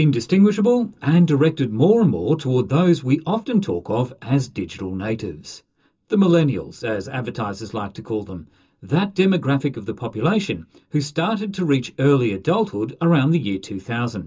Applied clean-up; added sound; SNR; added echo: none; none; none; reverberation time 0.2 s.